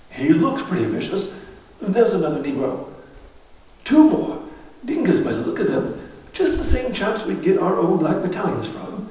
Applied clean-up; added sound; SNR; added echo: none; Bird; 13 dB; reverberation time 0.9 s.